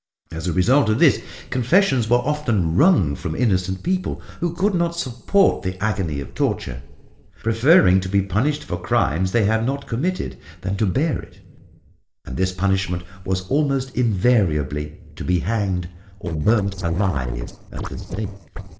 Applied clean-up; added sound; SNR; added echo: neural separator model SepFormer DNS4.